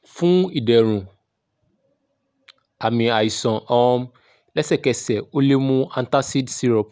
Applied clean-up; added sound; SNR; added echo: none; none; none; none.